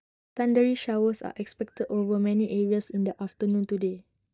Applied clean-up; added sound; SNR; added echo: neural mask model DeepFilterNet 3.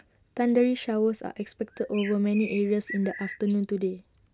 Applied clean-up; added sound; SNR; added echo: none; Bird; 15 dB; none.